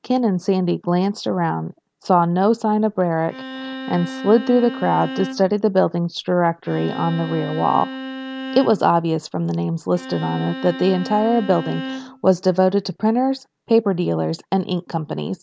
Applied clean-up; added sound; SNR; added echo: none; Bowed string instrument; 12 dB; none.